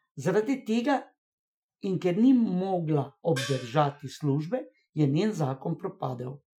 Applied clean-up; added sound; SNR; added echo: classical method Wiener filter.